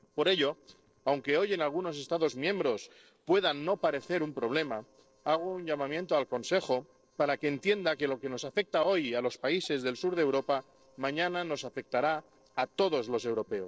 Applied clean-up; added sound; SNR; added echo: neural separator model SepFormer DNS4.